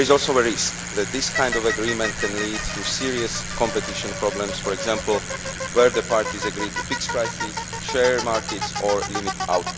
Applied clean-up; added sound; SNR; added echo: none; Bicycle; 5 dB; none.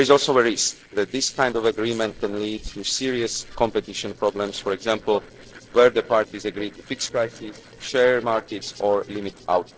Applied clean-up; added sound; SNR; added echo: neural separator model SepFormer DNS4.